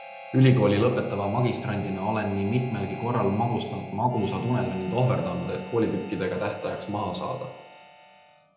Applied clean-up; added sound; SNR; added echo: none; Harmonica; 16 dB; reverberation time 0.8 s.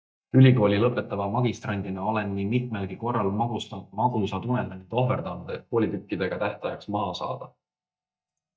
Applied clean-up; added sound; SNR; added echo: neural mask model DeepFilterNet 3.